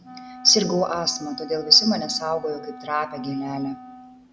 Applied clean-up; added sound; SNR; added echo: none; Wind instrument, woodwind instrument; 17 dB; none.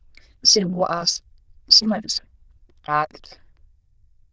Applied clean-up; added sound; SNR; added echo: neural diffusion model UNIVERSE++.